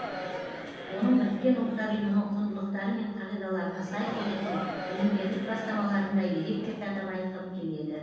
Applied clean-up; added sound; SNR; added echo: none; Crowd; 10 dB; reverberation time 1.1 s.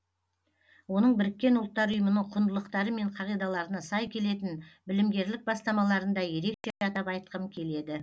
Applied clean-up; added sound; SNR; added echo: none; none; none; none.